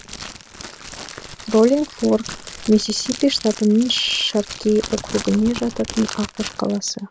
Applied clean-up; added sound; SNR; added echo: none; Crackle; 13 dB; none.